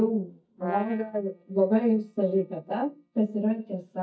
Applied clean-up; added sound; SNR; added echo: neural mask model DeepFilterNet 3.